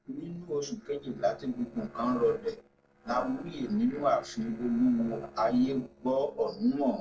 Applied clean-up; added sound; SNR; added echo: neural separator model SepFormer DNS4.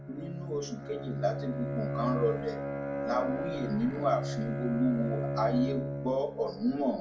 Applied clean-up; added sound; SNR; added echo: none; Bowed string instrument; 3 dB; reverberation time 0.3 s.